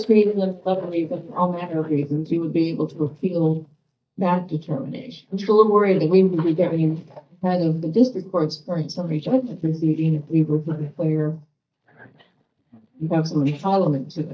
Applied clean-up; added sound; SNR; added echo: neural mask model DeepFilterNet 3.